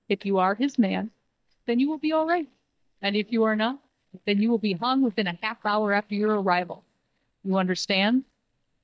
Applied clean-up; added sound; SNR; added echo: neural mask model DeepFilterNet 3.